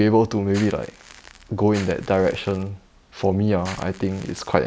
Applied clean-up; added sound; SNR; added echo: none; Crackle; 19 dB; none.